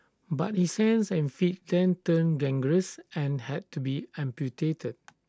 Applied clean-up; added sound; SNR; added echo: none; none; none; none.